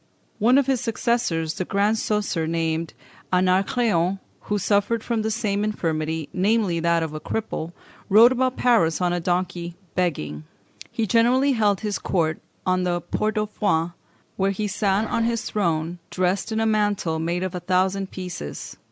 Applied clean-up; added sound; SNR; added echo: none; Growling; 17 dB; none.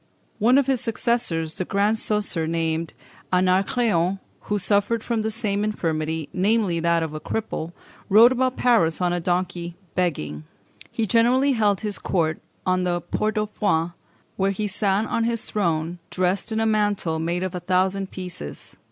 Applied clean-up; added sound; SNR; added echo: none; none; none; none.